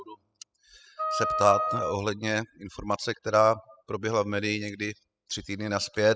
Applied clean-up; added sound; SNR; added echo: classical method spectral subtraction.